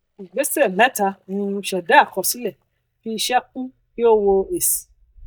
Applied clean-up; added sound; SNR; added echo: neural mask model DeepFilterNet 3.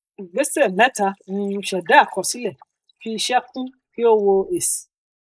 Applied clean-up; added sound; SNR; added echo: neural mask model Resemble Enhance denoiser.